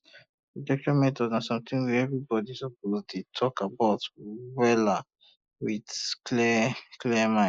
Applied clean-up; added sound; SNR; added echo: neural mask model Resemble Enhance denoiser.